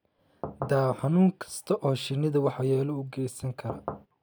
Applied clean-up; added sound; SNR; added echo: none; Knock / Wood; 10 dB; none.